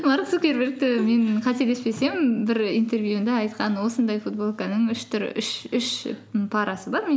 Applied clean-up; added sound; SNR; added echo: none; none; none; none.